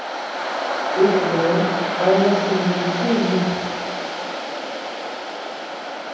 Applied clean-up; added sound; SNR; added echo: none; Waves, surf; 2 dB; reverberation time 1.1 s.